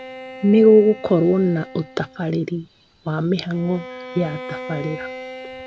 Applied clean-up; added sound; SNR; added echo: none; Bowed string instrument; 16 dB; none.